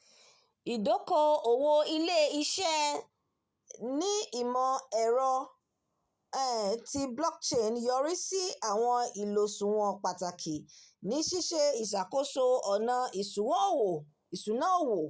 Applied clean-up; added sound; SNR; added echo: none; none; none; none.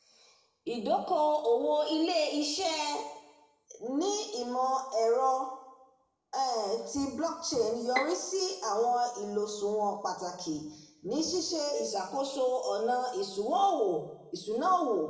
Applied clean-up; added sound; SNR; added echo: none; Bowed string instrument; 9 dB; reverberation time 0.8 s.